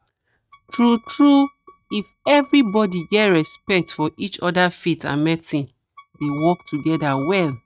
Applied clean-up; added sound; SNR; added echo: neural mask model RNNoise.